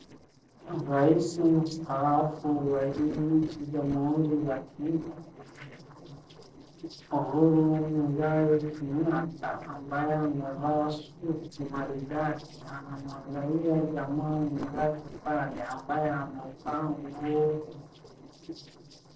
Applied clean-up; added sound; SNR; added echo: neural separator model SepFormer DNS4.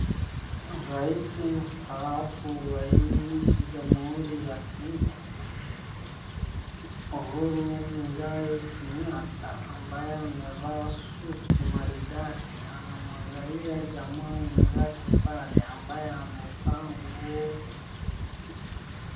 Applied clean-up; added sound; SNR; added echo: none; Wind / Rain; -5 dB; reverberation time 0.6 s.